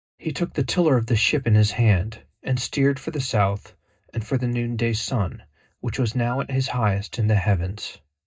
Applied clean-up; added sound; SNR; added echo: neural mask model DeepFilterNet 3.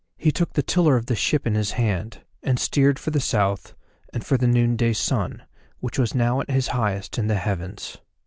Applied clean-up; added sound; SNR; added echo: none; none; none; none.